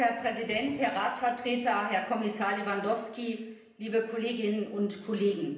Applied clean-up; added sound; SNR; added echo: none; none; none; reverberation time 0.8 s.